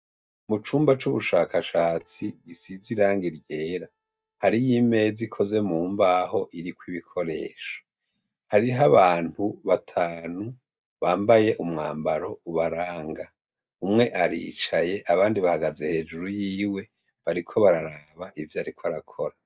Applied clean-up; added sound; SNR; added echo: neural mask model DeepFilterNet 3.